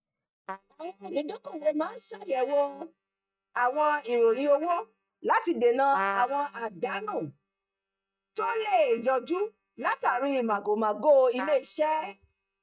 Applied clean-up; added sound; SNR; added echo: neural mask model DeepFilterNet 3.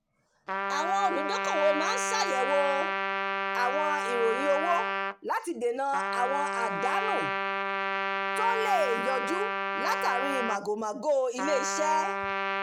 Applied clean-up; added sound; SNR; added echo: none; Trumpet; 1 dB; none.